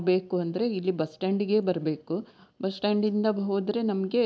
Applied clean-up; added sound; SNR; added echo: none; none; none; none.